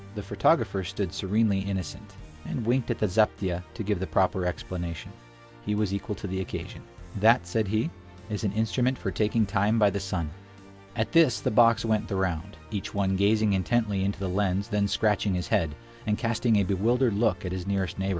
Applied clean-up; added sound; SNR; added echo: none; Musical instrument; 19 dB; none.